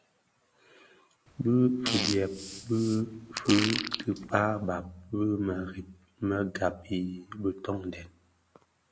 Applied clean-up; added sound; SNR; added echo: none; Fart; 6 dB; none.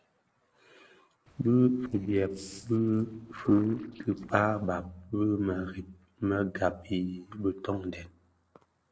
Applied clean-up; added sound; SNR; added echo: neural separator model SepFormer DNS4.